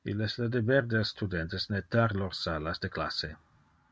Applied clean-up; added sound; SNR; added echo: none; none; none; none.